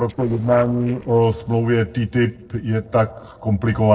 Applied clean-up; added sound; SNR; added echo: neural separator model SepFormer DNS4.